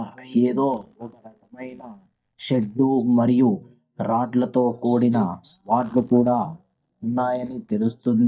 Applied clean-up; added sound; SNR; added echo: neural mask model DeepFilterNet 3.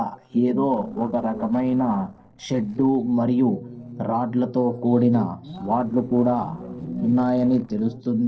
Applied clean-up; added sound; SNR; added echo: neural separator model SepFormer DNS4.